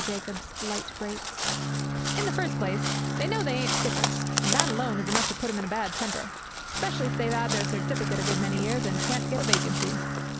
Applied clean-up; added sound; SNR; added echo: none; Bowed string instrument + Crow; -4 dB; none.